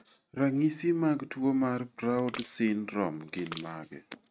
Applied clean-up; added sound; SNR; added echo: neural mask model RNNoise.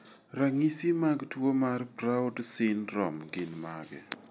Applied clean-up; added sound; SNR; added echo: none; none; none; none.